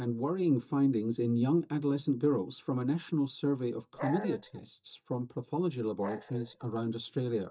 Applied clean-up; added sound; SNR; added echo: neural mask model DeepFilterNet 3.